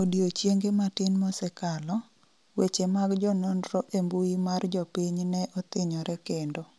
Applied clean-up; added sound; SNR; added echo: none; none; none; none.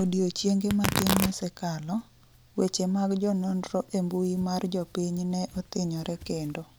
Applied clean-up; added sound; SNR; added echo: none; Tearing; 9 dB; none.